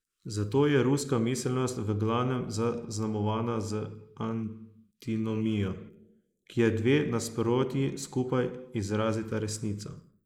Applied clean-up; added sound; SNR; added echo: neural mask model Resemble Enhance denoiser.